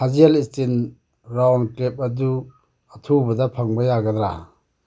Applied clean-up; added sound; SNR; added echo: none; none; none; none.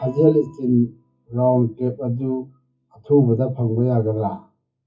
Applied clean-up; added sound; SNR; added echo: classical method WPE with log-MMSE.